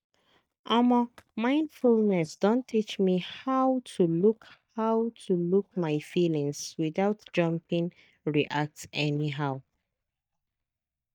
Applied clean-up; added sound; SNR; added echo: neural mask model DeepFilterNet 3.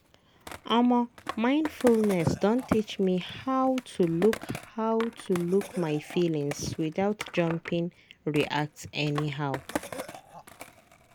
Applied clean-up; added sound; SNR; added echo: none; Cough + Skateboard; 14 dB; none.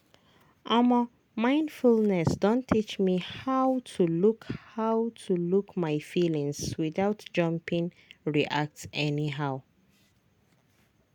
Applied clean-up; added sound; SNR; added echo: none; none; none; none.